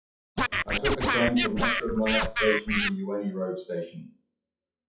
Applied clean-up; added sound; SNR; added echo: classical method WPE with log-MMSE.